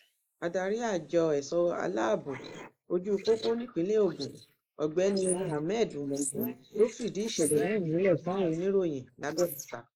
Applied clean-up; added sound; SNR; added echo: neural mask model Resemble Enhance denoiser.